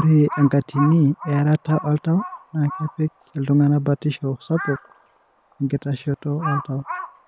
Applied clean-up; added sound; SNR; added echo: none; Crow; 14 dB; none.